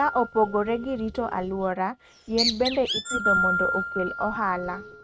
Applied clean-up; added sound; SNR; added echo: neural mask model RNNoise.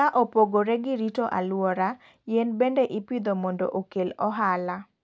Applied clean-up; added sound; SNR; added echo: none; none; none; none.